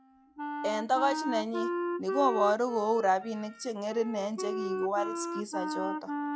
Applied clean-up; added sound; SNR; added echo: classical method log-MMSE.